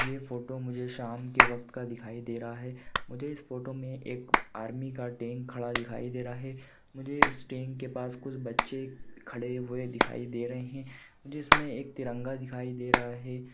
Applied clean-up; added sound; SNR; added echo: none; Hands; -4 dB; none.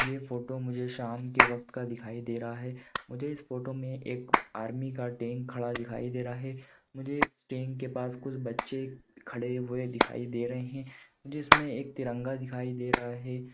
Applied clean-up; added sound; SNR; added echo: neural mask model RNNoise.